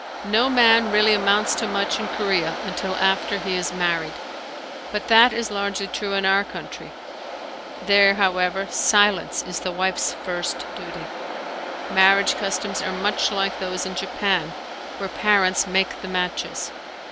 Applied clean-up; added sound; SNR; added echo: none; Waves, surf; 8 dB; none.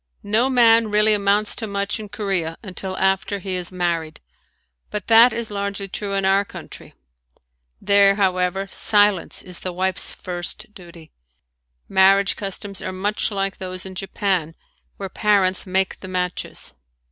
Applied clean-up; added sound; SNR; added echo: none; none; none; none.